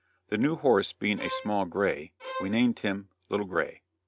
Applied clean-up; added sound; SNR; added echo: none; Bowed string instrument; 11 dB; none.